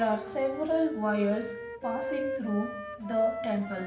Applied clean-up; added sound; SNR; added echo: none; Wind instrument, woodwind instrument; 7 dB; reverberation time 0.8 s.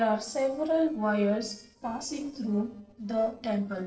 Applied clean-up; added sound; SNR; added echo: neural separator model SepFormer DNS4.